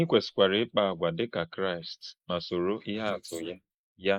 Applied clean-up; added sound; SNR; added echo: neural mask model Resemble Enhance denoiser.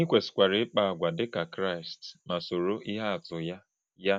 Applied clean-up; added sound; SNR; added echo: none; none; none; none.